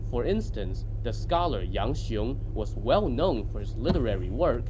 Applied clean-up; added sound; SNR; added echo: none; Motor vehicle (road); 1 dB; none.